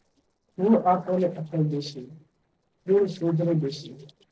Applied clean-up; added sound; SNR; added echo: neural separator model SepFormer DNS4.